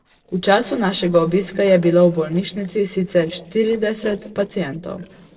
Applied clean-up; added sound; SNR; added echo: neural separator model SepFormer DNS4.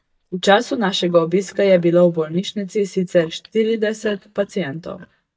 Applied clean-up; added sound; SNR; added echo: neural mask model DeepFilterNet 3.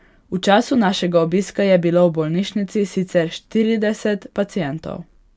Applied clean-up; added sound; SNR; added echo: none; none; none; none.